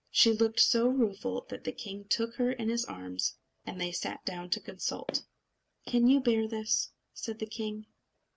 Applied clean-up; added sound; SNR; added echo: none; Walk, footsteps; 17 dB; none.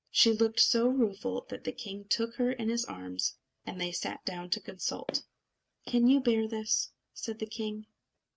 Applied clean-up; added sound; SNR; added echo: neural mask model RNNoise.